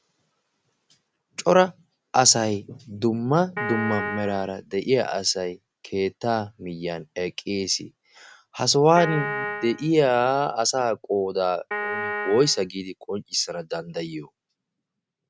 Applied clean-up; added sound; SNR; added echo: none; Piano; 5 dB; none.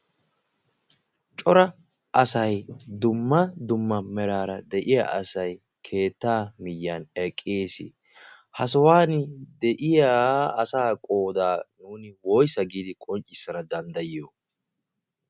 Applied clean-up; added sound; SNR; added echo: none; none; none; none.